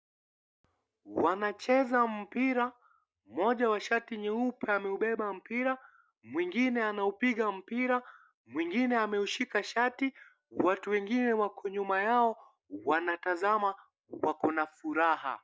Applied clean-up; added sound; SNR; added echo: none; none; none; none.